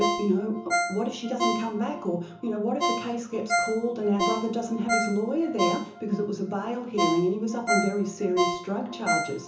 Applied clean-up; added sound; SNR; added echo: none; Ringtone; 2 dB; reverberation time 0.8 s.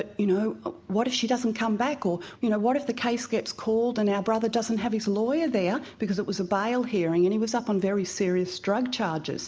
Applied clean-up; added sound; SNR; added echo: none; none; none; none.